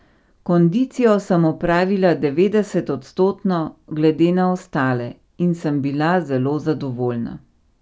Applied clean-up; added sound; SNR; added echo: none; none; none; none.